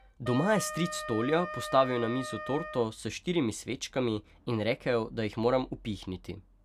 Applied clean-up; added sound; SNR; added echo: none; Wind instrument, woodwind instrument; 12 dB; none.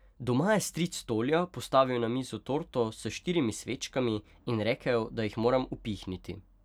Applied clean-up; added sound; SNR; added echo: none; none; none; none.